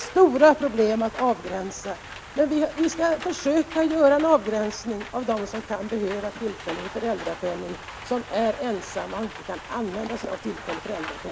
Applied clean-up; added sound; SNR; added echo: none; Rain; 15 dB; none.